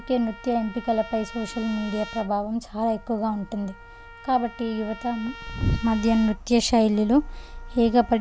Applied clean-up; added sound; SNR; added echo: none; Trumpet; 19 dB; none.